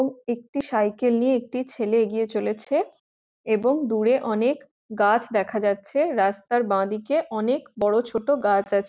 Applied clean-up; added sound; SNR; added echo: none; none; none; none.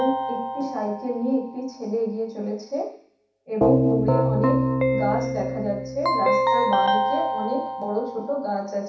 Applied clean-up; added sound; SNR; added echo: none; Keyboard (musical); -3 dB; reverberation time 0.7 s.